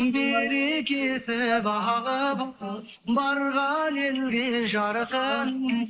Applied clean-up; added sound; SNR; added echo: neural mask model Resemble Enhance denoiser.